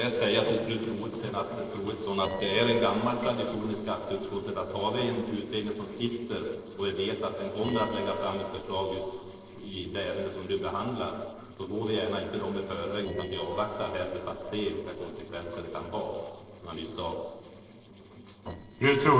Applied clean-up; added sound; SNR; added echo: neural separator model SepFormer DNS4.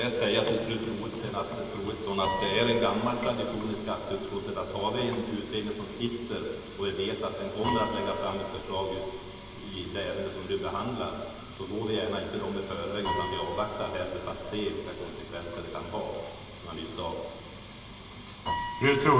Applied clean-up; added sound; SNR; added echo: none; Piano; 11 dB; reverberation time 2.5 s.